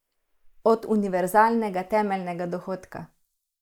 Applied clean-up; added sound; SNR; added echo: neural mask model Resemble Enhance denoiser.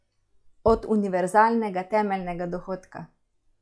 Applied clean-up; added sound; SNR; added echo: classical method log-MMSE.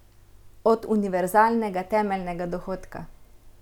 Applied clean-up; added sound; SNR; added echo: none; none; none; none.